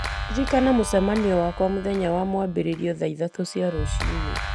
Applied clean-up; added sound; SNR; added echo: none; Clapping; 7 dB; none.